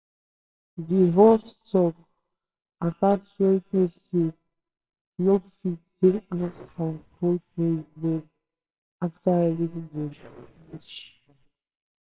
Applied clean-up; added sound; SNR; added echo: neural separator model SepFormer WHAMR!.